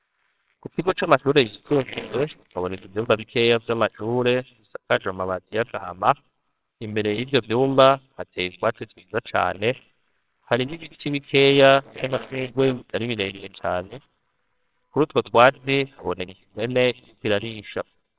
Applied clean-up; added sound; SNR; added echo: neural separator model SepFormer WHAMR!.